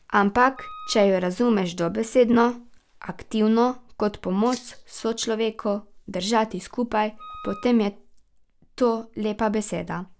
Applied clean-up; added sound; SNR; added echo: none; Wind instrument, woodwind instrument + Rattle (instrument); 18 dB; none.